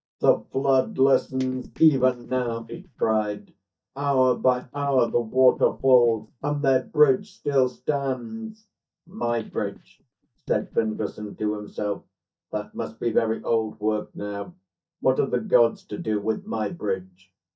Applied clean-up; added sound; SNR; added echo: neural mask model DeepFilterNet 3.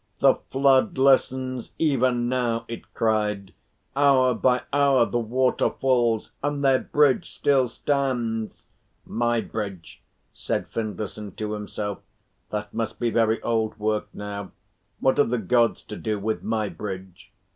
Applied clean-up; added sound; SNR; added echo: none; none; none; none.